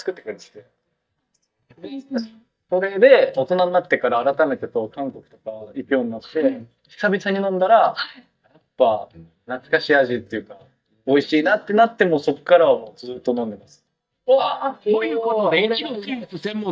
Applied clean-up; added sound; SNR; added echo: neural mask model DeepFilterNet 3.